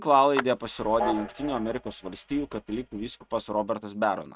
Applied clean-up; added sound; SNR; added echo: neural mask model RNNoise.